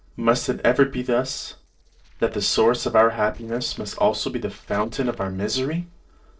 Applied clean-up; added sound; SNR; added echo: neural separator model SepFormer DNS4.